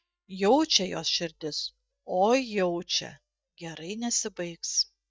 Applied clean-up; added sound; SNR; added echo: neural mask model DeepFilterNet 3.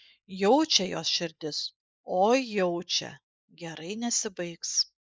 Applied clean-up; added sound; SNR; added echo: neural mask model Resemble Enhance denoiser.